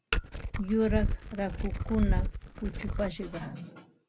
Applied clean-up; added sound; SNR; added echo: none; Glass; -2 dB; none.